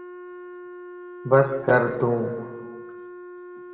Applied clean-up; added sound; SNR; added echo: none; Wind instrument, woodwind instrument; 14 dB; reverberation time 1.5 s.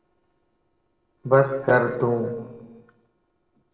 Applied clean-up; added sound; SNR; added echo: neural separator model SepFormer DNS4.